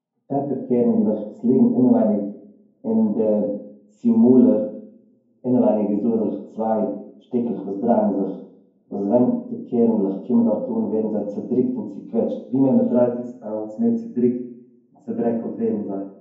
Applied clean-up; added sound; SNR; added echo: none; none; none; reverberation time 0.9 s.